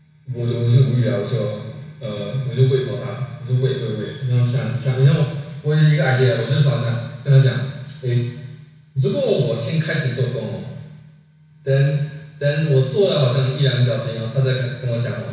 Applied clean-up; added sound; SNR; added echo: none; none; none; reverberation time 1.1 s.